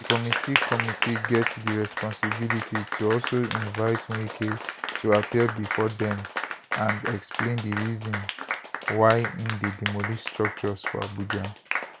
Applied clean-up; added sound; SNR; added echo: none; Applause; 4 dB; none.